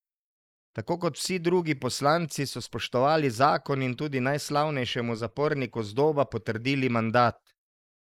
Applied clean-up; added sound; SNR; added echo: neural mask model Resemble Enhance denoiser.